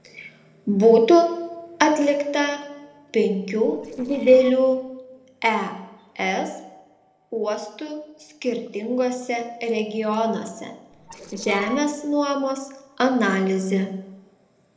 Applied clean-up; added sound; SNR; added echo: neural separator model SepFormer DNS4.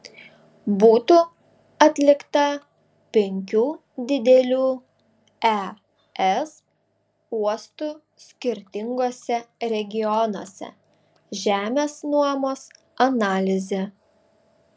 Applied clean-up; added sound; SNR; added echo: none; none; none; none.